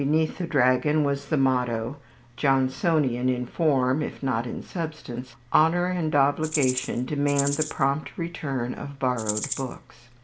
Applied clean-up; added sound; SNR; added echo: none; Rattle (instrument); 8 dB; none.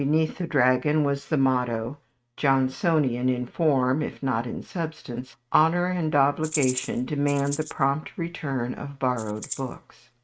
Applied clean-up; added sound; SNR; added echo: neural mask model RNNoise.